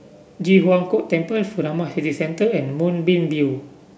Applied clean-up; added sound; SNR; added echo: none; none; none; none.